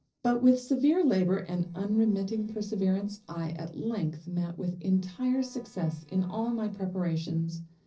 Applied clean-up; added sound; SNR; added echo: neural separator model SepFormer DNS4.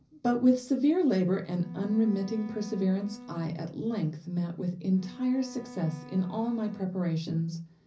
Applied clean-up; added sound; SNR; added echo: none; Bowed string instrument; 18 dB; reverberation time 0.5 s.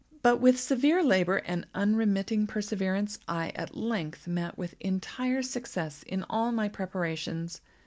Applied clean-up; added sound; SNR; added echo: none; none; none; none.